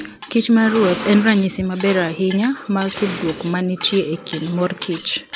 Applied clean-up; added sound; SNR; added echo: none; Cutlery, silverware; 19 dB; none.